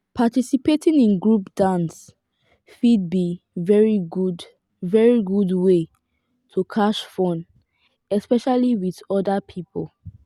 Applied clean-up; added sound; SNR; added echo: none; none; none; none.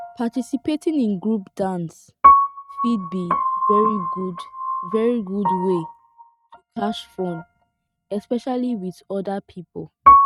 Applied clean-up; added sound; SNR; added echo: neural mask model RNNoise.